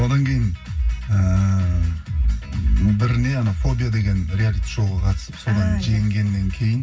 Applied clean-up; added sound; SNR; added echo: none; none; none; reverberation time 0.4 s.